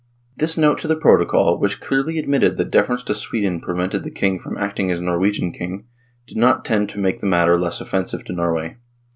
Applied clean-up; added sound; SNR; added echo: none; none; none; none.